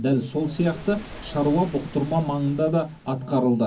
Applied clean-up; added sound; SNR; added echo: none; Waves, surf; 19 dB; reverberation time 0.4 s.